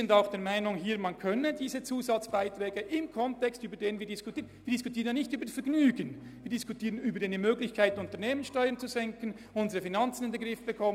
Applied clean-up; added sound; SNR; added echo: none; none; none; none.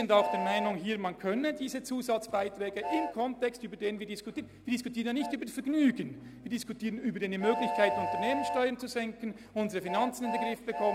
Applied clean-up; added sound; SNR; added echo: none; Train; 7 dB; none.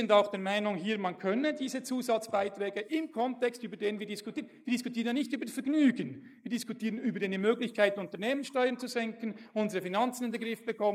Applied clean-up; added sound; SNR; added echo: neural mask model Resemble Enhance denoiser.